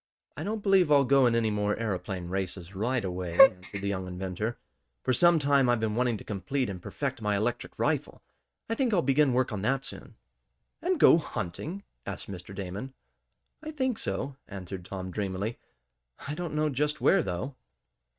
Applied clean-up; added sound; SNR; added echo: neural mask model RNNoise.